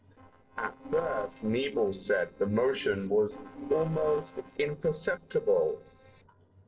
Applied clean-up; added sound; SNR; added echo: neural separator model SepFormer DNS4.